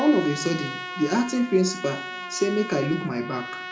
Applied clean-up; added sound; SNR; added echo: none; Trumpet; 10 dB; reverberation time 1.1 s.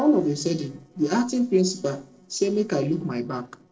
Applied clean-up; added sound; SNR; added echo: neural separator model SepFormer DNS4.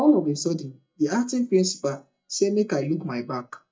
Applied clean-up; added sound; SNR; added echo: neural mask model DeepFilterNet 3.